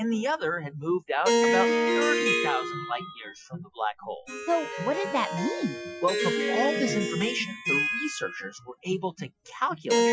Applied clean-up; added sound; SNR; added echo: classical method Wiener filter.